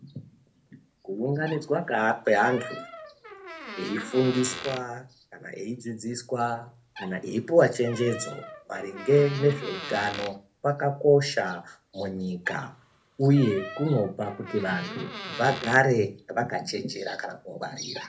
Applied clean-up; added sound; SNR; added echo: none; Door; 15 dB; reverberation time 0.3 s.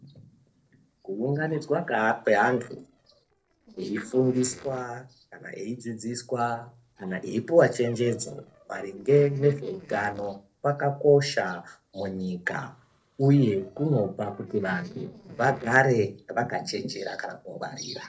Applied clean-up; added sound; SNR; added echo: neural separator model SepFormer DNS4.